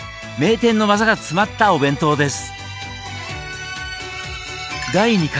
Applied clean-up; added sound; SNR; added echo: none; none; none; none.